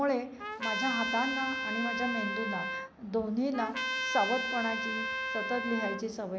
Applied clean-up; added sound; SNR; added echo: none; Trumpet; 2 dB; none.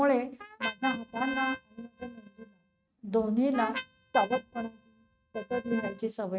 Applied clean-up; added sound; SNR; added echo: neural mask model RNNoise.